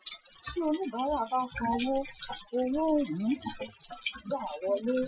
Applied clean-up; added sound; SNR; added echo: classical method Wiener filter.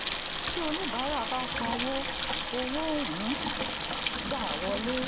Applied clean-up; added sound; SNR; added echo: none; Sink (filling or washing) / Water tap, faucet; -2 dB; none.